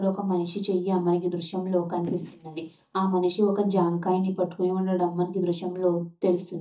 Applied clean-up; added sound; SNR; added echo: neural mask model DeepFilterNet 3.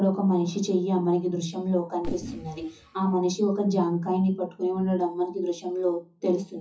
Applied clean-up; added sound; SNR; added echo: classical method WPE with log-MMSE.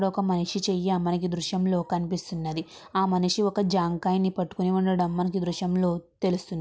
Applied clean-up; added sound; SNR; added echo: none; none; none; none.